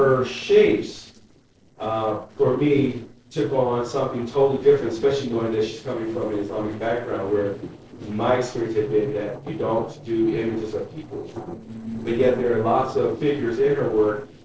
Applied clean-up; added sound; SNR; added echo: neural separator model SepFormer DNS4.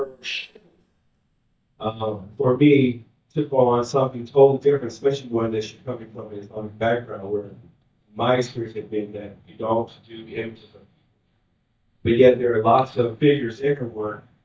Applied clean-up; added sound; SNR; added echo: neural mask model DeepFilterNet 3.